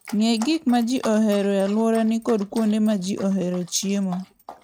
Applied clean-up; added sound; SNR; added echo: neural mask model RNNoise.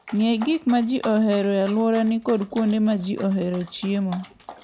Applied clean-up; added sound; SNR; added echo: none; Dog; 16 dB; none.